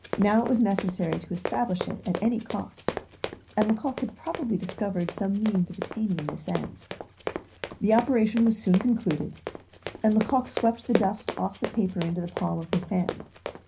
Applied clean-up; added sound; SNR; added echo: none; Run; 9 dB; reverberation time 0.5 s.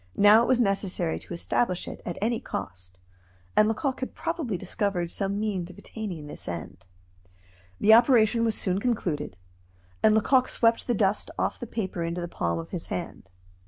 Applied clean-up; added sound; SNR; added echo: none; none; none; none.